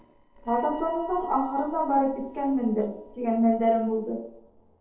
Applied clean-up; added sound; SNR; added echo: neural separator model SepFormer DNS4.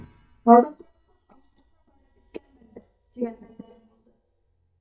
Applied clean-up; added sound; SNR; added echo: neural mask model DeepFilterNet 3.